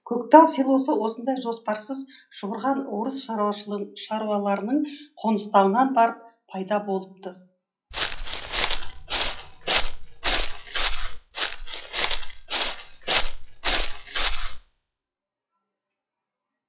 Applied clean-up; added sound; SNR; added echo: classical method WPE with log-MMSE.